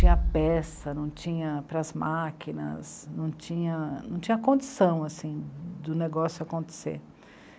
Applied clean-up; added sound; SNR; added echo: none; Bass drum; 3 dB; none.